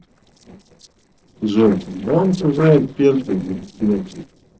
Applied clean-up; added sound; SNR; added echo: neural separator model SepFormer DNS4.